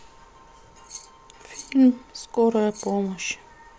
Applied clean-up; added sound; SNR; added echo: none; Keys jangling; 19 dB; none.